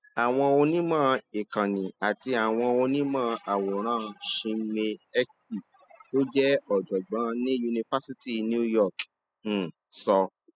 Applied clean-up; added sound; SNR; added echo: classical method spectral subtraction.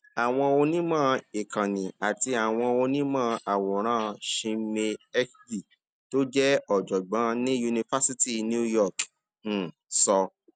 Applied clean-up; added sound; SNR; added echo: none; none; none; none.